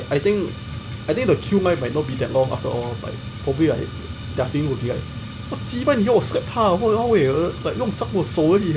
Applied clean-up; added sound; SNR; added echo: none; Fire; 9 dB; none.